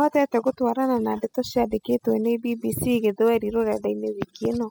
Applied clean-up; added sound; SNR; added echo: classical method spectral subtraction.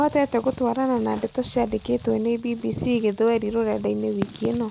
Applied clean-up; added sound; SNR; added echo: none; Rain; 20 dB; none.